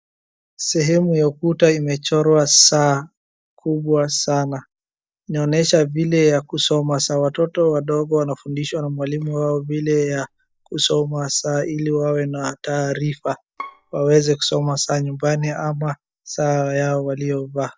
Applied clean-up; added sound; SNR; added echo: neural mask model DeepFilterNet 3.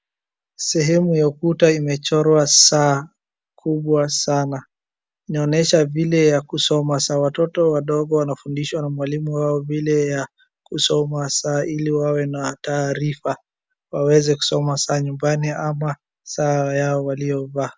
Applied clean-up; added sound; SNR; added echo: none; none; none; none.